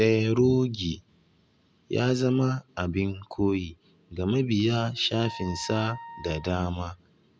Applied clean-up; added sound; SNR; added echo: none; Wind instrument, woodwind instrument; 18 dB; none.